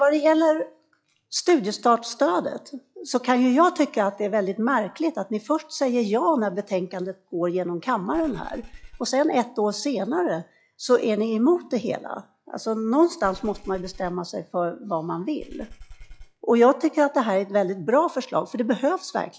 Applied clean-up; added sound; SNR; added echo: classical method log-MMSE.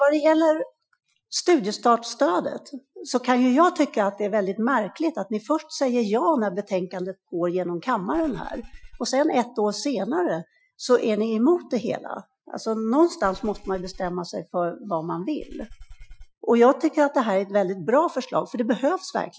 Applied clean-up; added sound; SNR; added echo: classical method Wiener filter.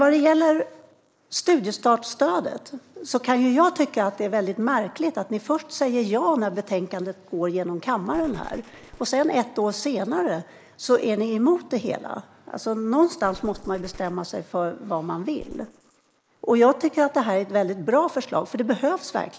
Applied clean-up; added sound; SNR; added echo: neural mask model Resemble Enhance denoiser.